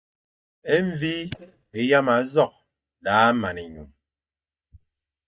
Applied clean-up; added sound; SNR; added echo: neural mask model DeepFilterNet 3.